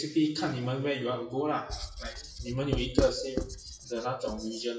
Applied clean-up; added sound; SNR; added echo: classical method WPE with log-MMSE.